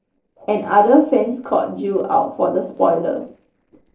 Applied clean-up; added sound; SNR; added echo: neural separator model SepFormer DNS4.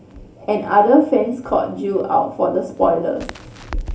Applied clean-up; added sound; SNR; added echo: none; Crackle; 15 dB; reverberation time 0.3 s.